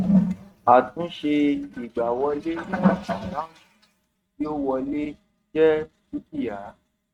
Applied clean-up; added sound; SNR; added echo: neural mask model RNNoise.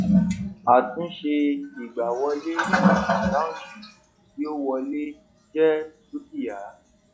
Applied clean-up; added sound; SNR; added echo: classical method log-MMSE.